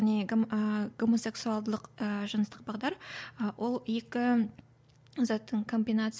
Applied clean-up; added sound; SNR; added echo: none; none; none; none.